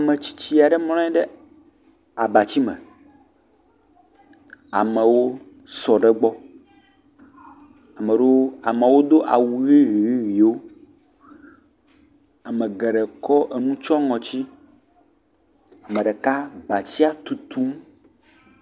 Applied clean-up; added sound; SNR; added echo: none; none; none; none.